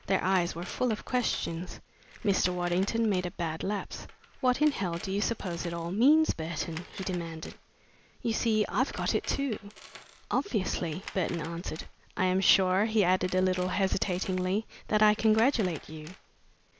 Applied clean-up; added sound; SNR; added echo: none; Tools; 20 dB; none.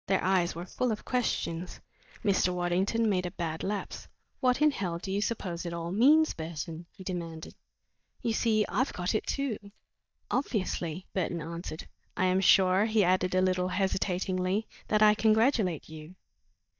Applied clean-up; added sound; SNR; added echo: neural mask model DeepFilterNet 3.